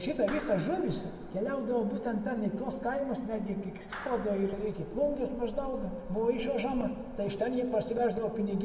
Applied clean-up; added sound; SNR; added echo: none; Clapping; 19 dB; reverberation time 1.8 s.